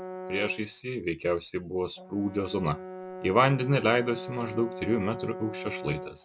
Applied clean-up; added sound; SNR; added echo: none; Brass instrument; 11 dB; none.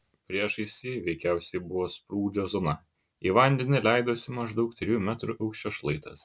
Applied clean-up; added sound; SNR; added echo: none; none; none; none.